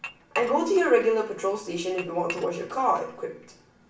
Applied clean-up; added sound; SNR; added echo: none; Dishes, pots, and pans / Chink, clink; 17 dB; reverberation time 0.2 s.